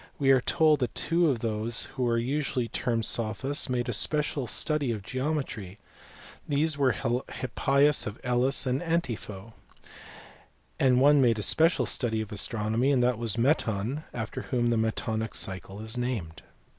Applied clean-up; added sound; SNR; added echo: none; none; none; none.